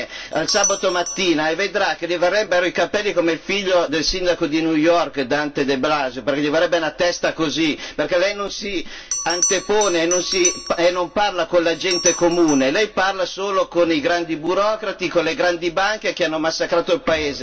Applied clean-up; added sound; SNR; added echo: none; Bell; 12 dB; reverberation time 0.2 s.